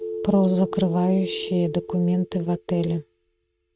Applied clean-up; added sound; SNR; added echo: neural mask model RNNoise.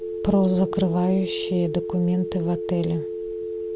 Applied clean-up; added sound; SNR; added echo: none; Telephone; 6 dB; none.